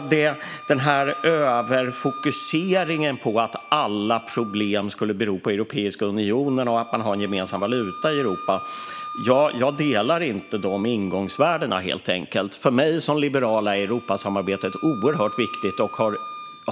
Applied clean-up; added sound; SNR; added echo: none; Wind instrument, woodwind instrument; 15 dB; none.